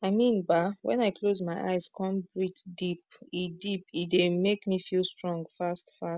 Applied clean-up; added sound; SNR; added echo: none; none; none; none.